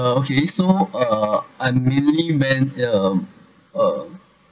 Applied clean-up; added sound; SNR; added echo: none; none; none; none.